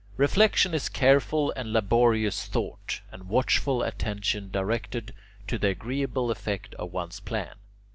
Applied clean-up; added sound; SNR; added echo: none; none; none; none.